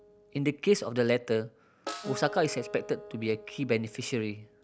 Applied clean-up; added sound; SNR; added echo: none; Snare drum + Acoustic guitar; 15 dB; none.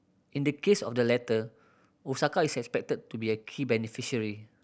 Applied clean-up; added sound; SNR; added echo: none; none; none; none.